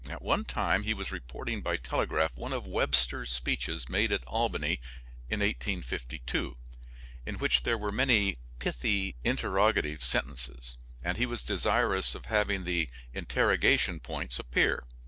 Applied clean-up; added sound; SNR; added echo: none; none; none; none.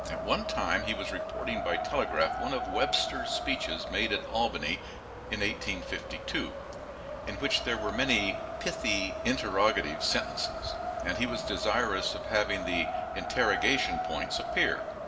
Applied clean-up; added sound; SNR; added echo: none; Wind; 5 dB; reverberation time 2.8 s.